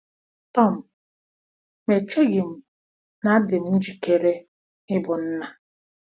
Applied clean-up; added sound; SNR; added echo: none; none; none; none.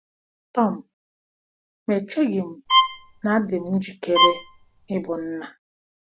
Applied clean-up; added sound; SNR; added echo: none; Bowed string instrument; -3 dB; none.